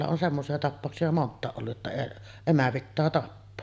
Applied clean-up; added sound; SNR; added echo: none; none; none; none.